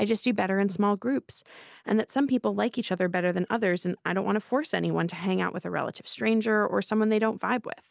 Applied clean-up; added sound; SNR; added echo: none; none; none; none.